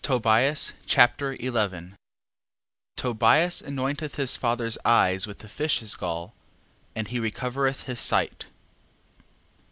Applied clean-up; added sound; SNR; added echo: none; none; none; none.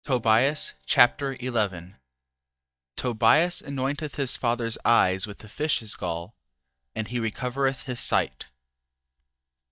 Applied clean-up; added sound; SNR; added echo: neural mask model DeepFilterNet 3.